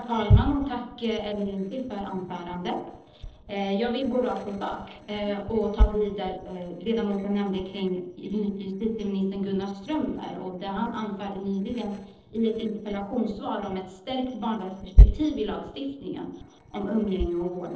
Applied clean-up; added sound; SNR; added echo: neural separator model SepFormer DNS4.